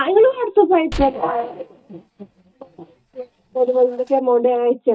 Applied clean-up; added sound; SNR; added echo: neural mask model DeepFilterNet 3.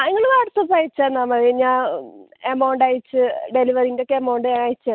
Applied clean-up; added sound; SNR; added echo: none; none; none; none.